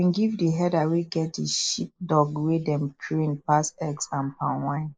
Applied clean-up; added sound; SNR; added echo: neural mask model Resemble Enhance denoiser.